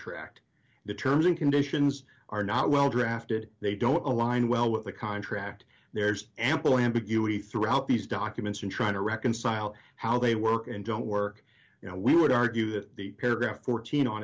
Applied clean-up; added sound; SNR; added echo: none; none; none; none.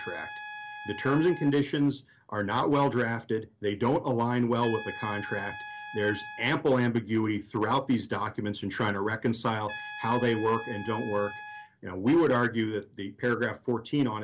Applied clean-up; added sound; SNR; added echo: none; Trumpet; 16 dB; none.